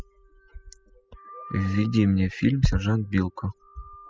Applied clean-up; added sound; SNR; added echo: classical method spectral subtraction.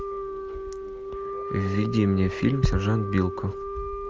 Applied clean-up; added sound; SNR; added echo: none; Wind instrument, woodwind instrument; 7 dB; none.